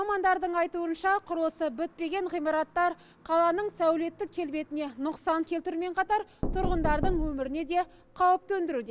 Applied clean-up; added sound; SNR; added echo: none; Knock; 3 dB; none.